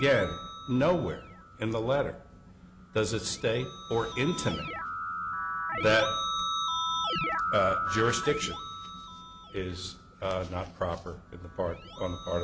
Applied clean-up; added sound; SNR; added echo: none; Keyboard (musical); 4 dB; none.